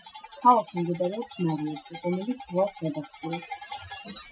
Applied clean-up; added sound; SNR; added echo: classical method Wiener filter.